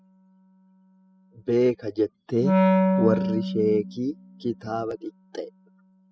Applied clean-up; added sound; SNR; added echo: classical method spectral subtraction.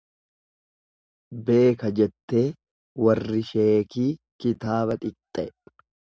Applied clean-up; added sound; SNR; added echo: none; none; none; none.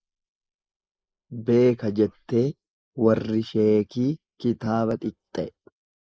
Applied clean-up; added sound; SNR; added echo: neural mask model Resemble Enhance denoiser.